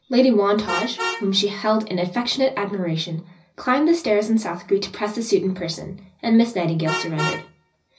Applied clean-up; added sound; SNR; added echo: none; Vehicle horn, car horn, honking; 13 dB; reverberation time 0.4 s.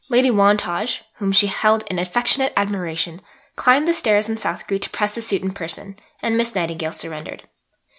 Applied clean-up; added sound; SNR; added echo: none; none; none; none.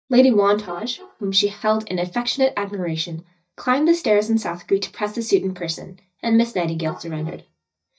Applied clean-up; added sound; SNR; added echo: neural mask model DeepFilterNet 3.